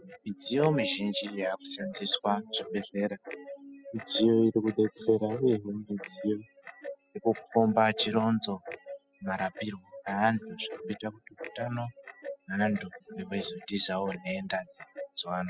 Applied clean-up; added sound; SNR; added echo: classical method spectral subtraction.